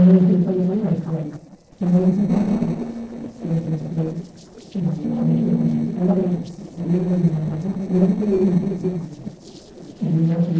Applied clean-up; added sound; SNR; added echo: neural separator model SepFormer DNS4.